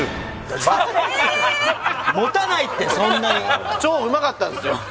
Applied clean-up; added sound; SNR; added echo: none; none; none; none.